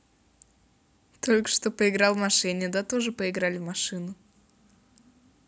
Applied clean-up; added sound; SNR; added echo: none; none; none; none.